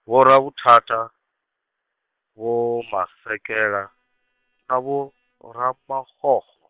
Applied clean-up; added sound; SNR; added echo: neural separator model SepFormer WHAM!.